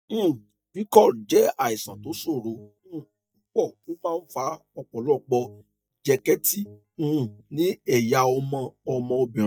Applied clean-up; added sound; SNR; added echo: neural mask model DeepFilterNet 3.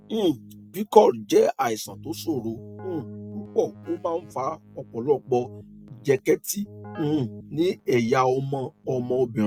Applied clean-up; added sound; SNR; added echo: neural mask model RNNoise.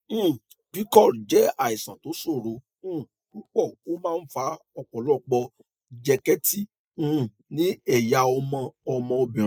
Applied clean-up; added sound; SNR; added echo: neural mask model Resemble Enhance denoiser.